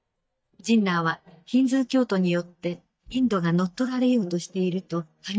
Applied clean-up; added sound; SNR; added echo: neural mask model DeepFilterNet 3.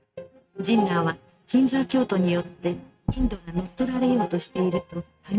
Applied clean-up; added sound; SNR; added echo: neural mask model RNNoise.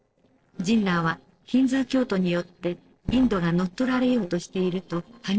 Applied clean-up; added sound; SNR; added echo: neural separator model SepFormer DNS4.